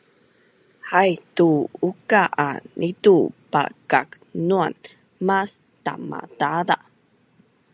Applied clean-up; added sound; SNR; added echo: none; none; none; none.